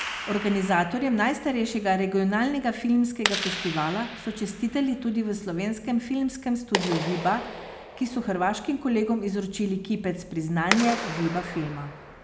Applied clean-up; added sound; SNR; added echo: none; Clapping; 9 dB; none.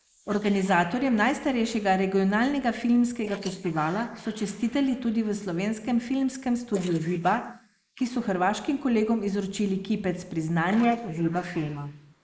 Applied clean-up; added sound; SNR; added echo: neural mask model Resemble Enhance denoiser.